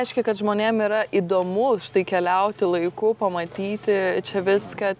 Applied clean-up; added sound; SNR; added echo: none; none; none; none.